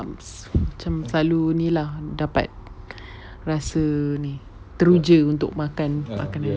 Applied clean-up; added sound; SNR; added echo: none; none; none; none.